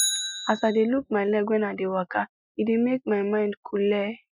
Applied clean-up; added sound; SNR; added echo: classical method Wiener filter.